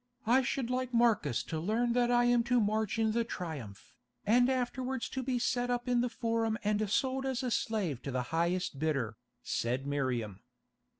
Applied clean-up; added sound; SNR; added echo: none; none; none; none.